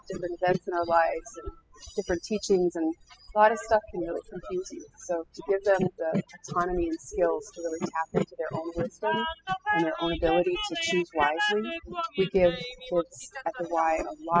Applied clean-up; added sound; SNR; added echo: classical method spectral subtraction.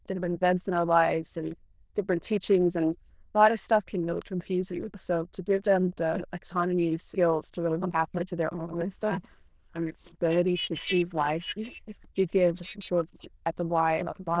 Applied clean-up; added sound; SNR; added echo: neural diffusion model UNIVERSE++.